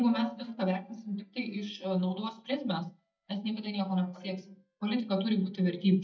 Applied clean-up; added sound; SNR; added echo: neural mask model DeepFilterNet 3.